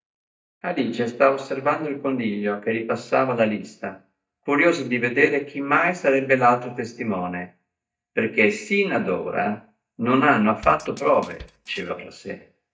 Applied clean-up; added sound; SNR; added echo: neural mask model DeepFilterNet 3.